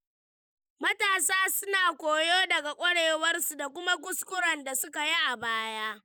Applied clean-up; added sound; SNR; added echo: neural mask model Resemble Enhance denoiser.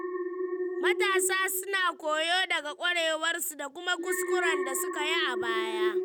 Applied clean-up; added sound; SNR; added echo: none; Alarm; 2 dB; none.